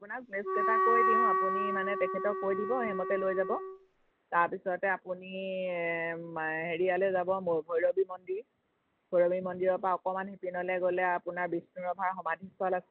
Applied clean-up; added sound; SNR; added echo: none; Wind instrument, woodwind instrument; -1 dB; none.